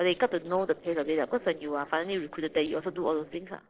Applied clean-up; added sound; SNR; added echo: neural separator model SepFormer DNS4.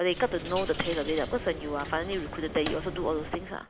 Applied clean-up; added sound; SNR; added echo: none; Coin (dropping); 8 dB; none.